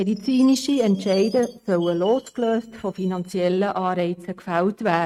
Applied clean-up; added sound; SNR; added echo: neural mask model RNNoise.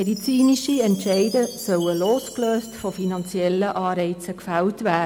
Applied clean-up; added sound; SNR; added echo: none; Chime; 18 dB; none.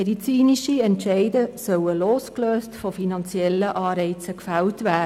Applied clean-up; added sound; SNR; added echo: none; none; none; none.